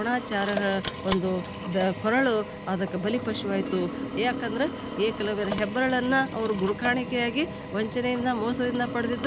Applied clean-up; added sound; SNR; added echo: none; Drill; 8 dB; none.